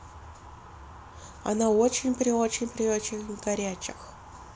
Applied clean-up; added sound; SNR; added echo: none; none; none; none.